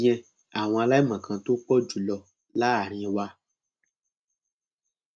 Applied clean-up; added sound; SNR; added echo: none; none; none; none.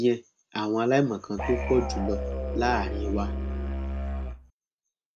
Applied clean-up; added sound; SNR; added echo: none; Musical instrument; 2 dB; none.